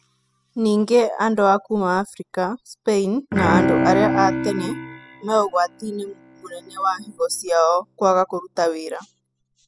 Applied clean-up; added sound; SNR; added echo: classical method spectral subtraction.